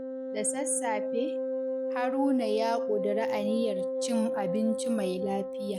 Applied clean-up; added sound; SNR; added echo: none; Wind instrument, woodwind instrument; 0 dB; none.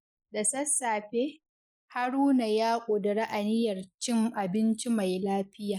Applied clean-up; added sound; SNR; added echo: neural mask model Resemble Enhance denoiser.